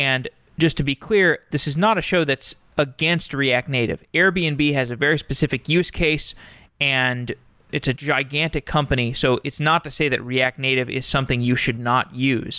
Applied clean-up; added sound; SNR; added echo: none; none; none; none.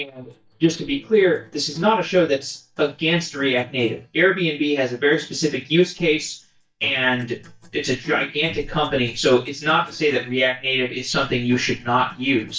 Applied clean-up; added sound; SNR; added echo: neural mask model DeepFilterNet 3.